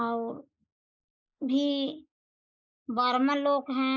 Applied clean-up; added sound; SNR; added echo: neural mask model Resemble Enhance denoiser.